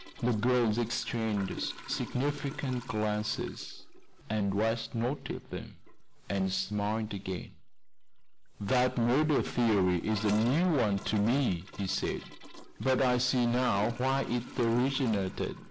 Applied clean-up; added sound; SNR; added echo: none; Toilet flush / Gurgling; 19 dB; none.